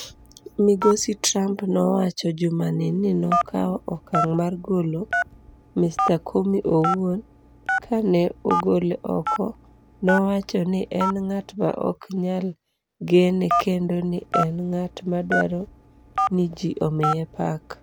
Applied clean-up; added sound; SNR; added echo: none; Telephone; 7 dB; none.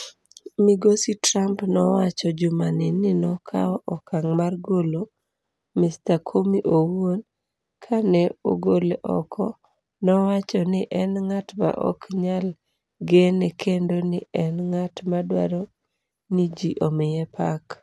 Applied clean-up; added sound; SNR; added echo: none; none; none; none.